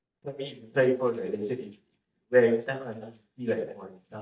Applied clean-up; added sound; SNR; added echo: neural mask model DeepFilterNet 3.